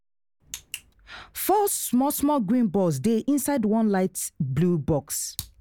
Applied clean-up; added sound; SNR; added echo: none; none; none; none.